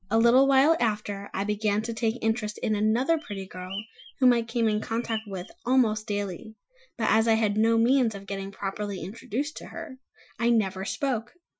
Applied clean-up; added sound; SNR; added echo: classical method Wiener filter.